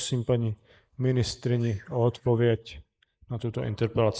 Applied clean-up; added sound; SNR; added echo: neural mask model Resemble Enhance denoiser.